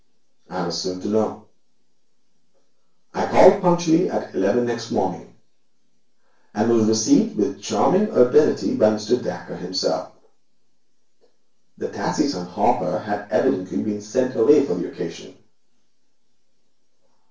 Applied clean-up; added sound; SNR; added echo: none; none; none; reverberation time 0.3 s.